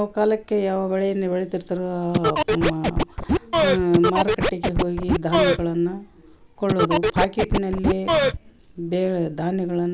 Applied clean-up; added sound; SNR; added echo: none; Scratching (performance technique); -2 dB; none.